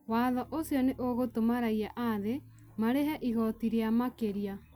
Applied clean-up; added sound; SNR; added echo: none; none; none; none.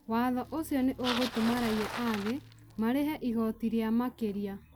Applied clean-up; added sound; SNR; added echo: none; Bicycle; 11 dB; none.